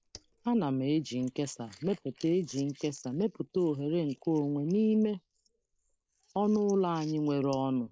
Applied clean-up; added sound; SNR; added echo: neural mask model Resemble Enhance denoiser.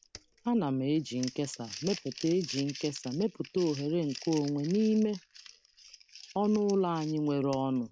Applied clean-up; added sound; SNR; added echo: none; Crumpling, crinkling; 17 dB; none.